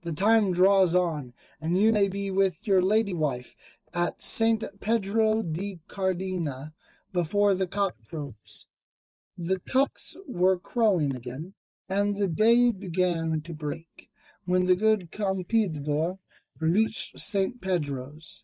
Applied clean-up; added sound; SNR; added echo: neural mask model Resemble Enhance denoiser.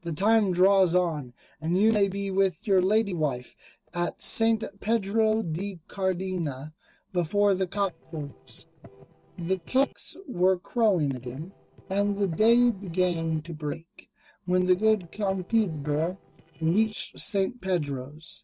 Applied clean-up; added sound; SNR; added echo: neural separator model SepFormer DNS4.